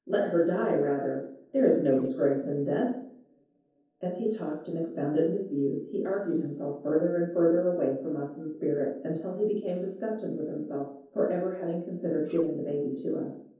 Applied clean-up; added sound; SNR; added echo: neural separator model SepFormer DNS4.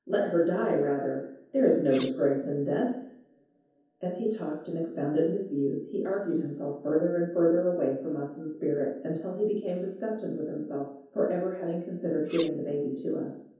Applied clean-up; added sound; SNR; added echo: none; Cutlery, silverware; 10 dB; reverberation time 0.7 s.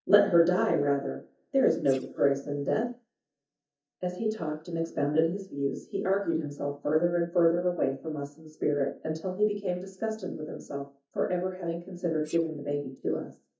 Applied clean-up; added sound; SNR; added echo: neural mask model DeepFilterNet 3.